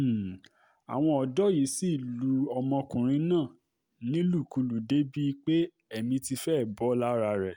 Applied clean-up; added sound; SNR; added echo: none; none; none; none.